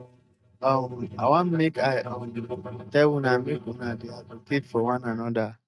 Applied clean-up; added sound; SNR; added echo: neural mask model DeepFilterNet 3.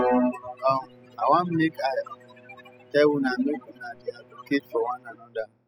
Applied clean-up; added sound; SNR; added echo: classical method spectral subtraction.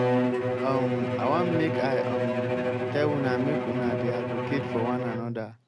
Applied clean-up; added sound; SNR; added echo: none; Bowed string instrument; -2 dB; none.